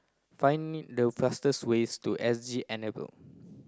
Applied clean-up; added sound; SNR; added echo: none; none; none; none.